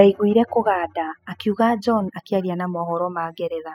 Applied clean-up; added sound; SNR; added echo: classical method spectral subtraction.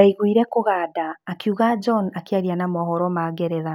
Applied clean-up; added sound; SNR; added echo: none; none; none; none.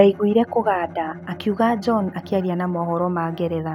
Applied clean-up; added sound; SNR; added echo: none; Bowed string instrument; 18 dB; none.